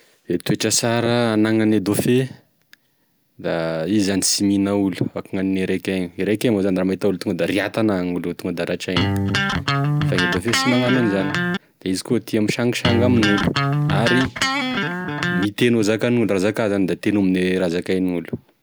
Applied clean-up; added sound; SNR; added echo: none; Electric guitar; 0 dB; none.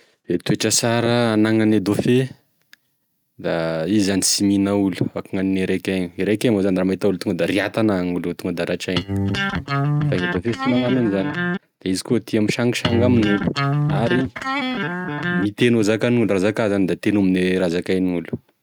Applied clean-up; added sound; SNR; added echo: neural mask model RNNoise.